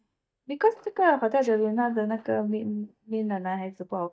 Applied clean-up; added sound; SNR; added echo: neural mask model DeepFilterNet 3.